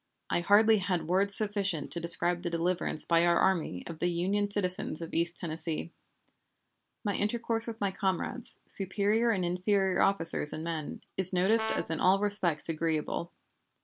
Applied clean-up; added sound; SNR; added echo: none; Brass instrument; 10 dB; none.